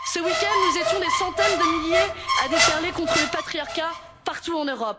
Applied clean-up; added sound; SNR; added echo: none; Squeak; -2 dB; none.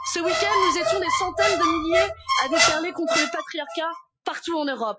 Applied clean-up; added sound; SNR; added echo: classical method Wiener filter.